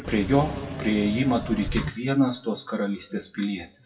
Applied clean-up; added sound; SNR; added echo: classical method WPE with log-MMSE.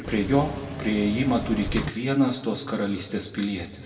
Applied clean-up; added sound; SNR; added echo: none; Engine / Mechanisms; 8 dB; reverberation time 1.6 s.